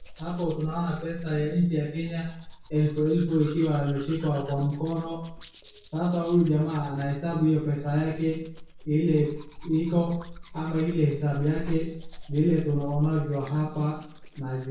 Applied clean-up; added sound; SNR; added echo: none; Domestic sounds, home sounds; 14 dB; reverberation time 0.6 s.